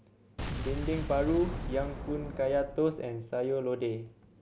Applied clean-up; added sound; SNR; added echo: none; Boom; 6 dB; none.